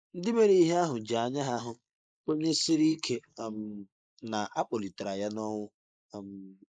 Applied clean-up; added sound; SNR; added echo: neural mask model Resemble Enhance denoiser.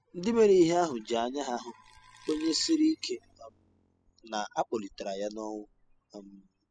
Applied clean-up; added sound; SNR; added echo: classical method spectral subtraction.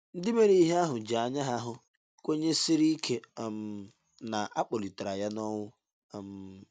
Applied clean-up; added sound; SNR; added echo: none; none; none; none.